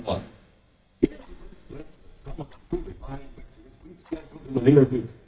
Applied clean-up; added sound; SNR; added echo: neural mask model DeepFilterNet 3.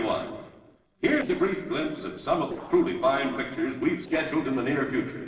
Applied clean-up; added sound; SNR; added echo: neural separator model SepFormer DNS4.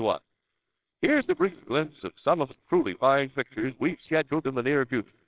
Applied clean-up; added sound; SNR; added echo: neural separator model SepFormer WHAMR!.